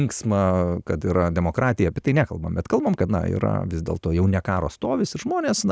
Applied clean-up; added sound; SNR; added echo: none; none; none; none.